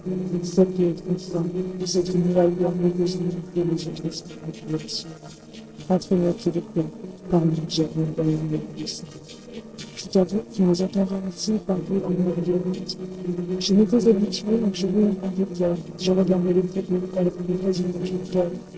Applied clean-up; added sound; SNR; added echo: neural separator model SepFormer DNS4.